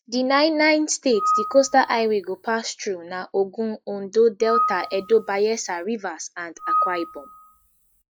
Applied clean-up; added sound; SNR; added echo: classical method log-MMSE.